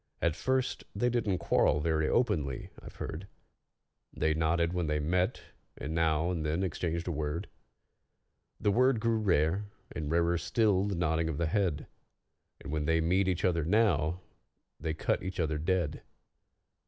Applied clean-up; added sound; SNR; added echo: none; none; none; none.